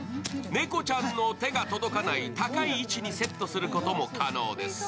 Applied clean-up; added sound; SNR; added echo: none; Fire; 18 dB; none.